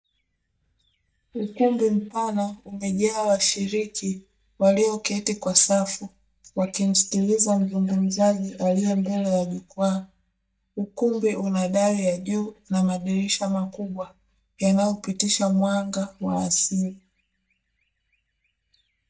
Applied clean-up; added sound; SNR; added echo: neural mask model DeepFilterNet 3.